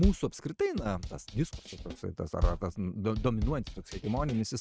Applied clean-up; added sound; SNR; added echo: neural mask model RNNoise.